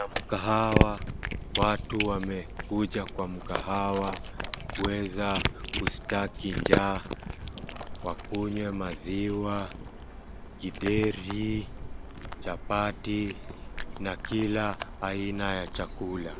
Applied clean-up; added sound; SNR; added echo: none; Cat; 2 dB; none.